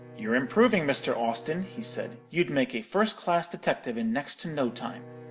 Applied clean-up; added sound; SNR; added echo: none; Bowed string instrument; 19 dB; none.